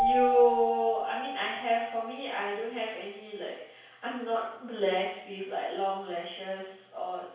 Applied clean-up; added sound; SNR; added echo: none; Keyboard (musical); 4 dB; reverberation time 0.7 s.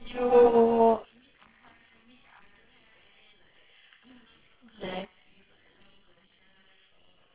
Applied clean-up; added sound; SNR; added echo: neural separator model SepFormer WHAMR!.